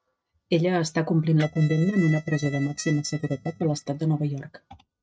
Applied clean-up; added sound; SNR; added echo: neural mask model RNNoise.